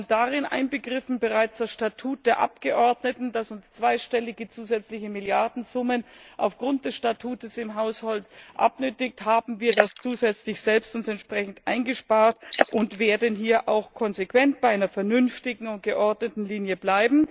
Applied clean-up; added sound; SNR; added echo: neural mask model Resemble Enhance denoiser.